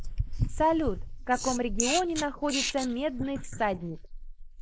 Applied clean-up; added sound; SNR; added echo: neural mask model Resemble Enhance denoiser.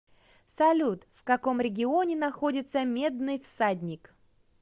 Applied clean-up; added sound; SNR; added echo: none; none; none; none.